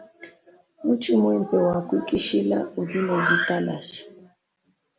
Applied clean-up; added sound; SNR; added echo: none; none; none; none.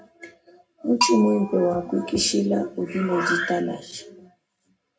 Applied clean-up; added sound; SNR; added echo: none; Bell; 9 dB; reverberation time 0.2 s.